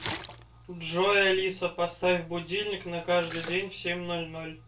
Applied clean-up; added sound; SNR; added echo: none; Splash, splatter; 15 dB; reverberation time 0.3 s.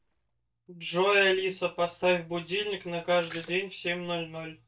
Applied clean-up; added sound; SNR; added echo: neural mask model DeepFilterNet 3.